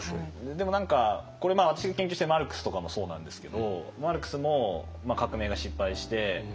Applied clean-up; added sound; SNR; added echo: none; none; none; none.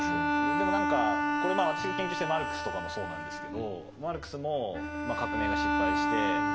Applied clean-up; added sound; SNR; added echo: none; Bowed string instrument; -4 dB; none.